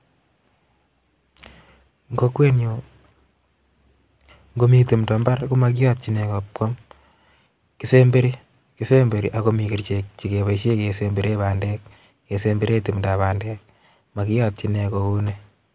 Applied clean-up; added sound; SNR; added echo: none; none; none; none.